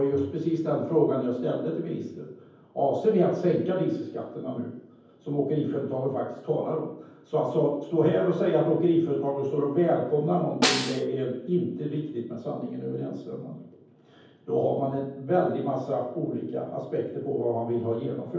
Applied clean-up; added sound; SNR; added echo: none; Snare drum; 4 dB; reverberation time 0.9 s.